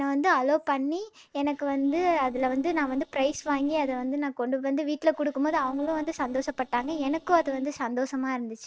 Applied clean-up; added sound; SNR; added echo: neural separator model SepFormer DNS4.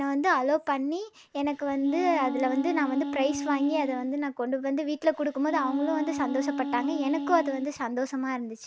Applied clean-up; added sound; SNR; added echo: none; Wind instrument, woodwind instrument; 5 dB; none.